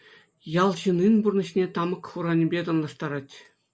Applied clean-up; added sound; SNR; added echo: none; none; none; none.